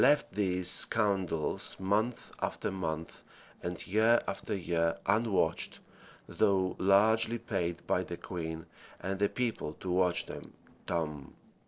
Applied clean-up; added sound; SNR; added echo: neural separator model SepFormer DNS4.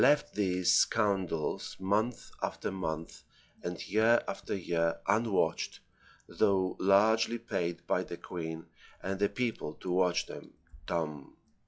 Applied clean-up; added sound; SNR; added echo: classical method log-MMSE.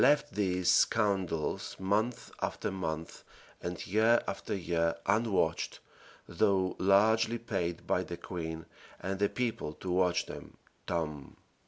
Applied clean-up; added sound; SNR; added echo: none; none; none; none.